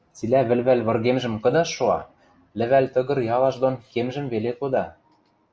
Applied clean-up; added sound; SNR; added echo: none; none; none; none.